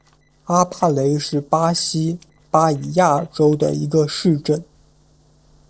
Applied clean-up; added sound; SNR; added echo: neural separator model SepFormer DNS4.